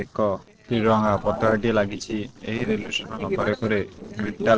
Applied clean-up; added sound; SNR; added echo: neural separator model SepFormer DNS4.